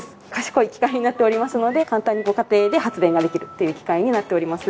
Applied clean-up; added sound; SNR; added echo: none; none; none; none.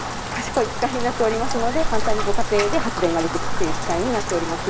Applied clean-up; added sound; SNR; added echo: none; Rain; -1 dB; none.